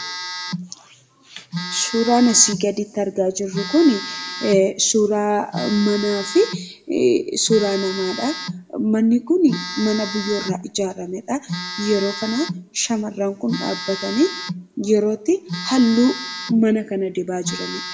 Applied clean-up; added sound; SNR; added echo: none; Telephone; 11 dB; reverberation time 0.6 s.